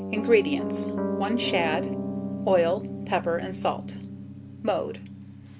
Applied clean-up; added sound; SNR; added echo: none; Piano; 4 dB; none.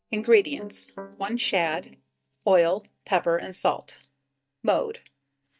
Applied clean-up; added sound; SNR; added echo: neural mask model DeepFilterNet 3.